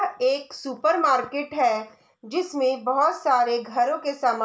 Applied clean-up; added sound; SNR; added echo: none; none; none; none.